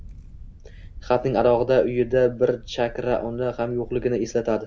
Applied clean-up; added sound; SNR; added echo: none; Camera; 18 dB; none.